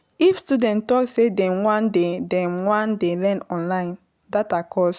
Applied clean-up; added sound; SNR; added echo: none; none; none; none.